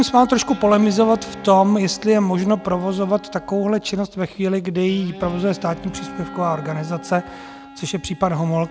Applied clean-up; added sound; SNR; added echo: none; Wind instrument, woodwind instrument + Guitar; 17 dB; none.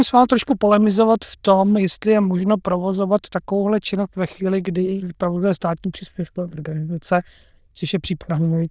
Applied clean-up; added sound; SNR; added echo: neural diffusion model UNIVERSE++.